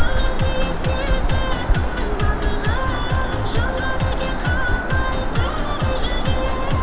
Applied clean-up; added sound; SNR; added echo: none; Bird vocalization, bird call, bird song; -3 dB; reverberation time 1.7 s.